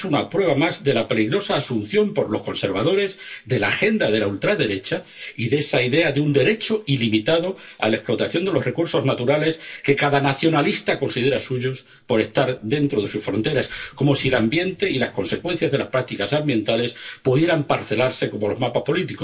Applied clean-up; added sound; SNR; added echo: neural separator model SepFormer DNS4.